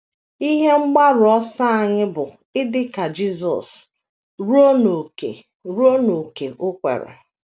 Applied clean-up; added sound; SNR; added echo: none; none; none; none.